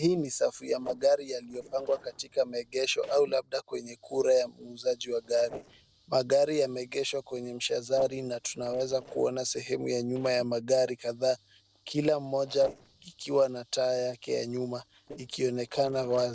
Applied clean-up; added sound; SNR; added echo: neural separator model SepFormer DNS4.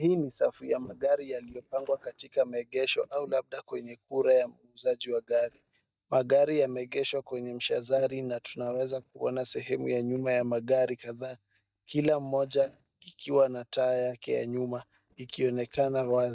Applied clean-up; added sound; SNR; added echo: neural mask model DeepFilterNet 3.